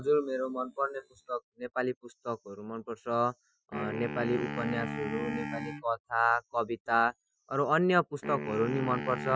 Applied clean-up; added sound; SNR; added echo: classical method Wiener filter.